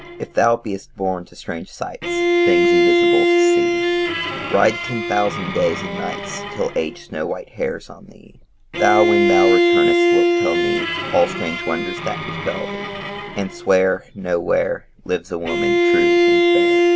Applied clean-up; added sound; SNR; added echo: none; Bowed string instrument; -4 dB; none.